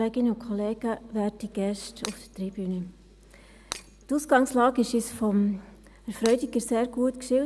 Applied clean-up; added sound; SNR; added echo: none; Shatter; 14 dB; none.